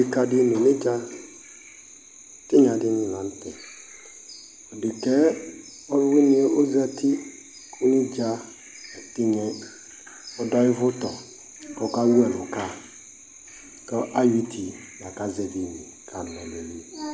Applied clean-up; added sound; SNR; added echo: none; none; none; none.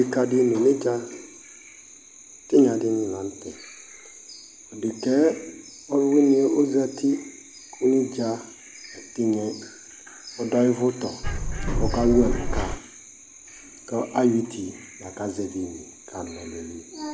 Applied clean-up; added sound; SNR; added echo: none; Bird; 0 dB; none.